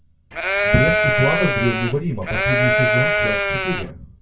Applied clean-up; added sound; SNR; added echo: none; Livestock, farm animals, working animals; -4 dB; reverberation time 0.1 s.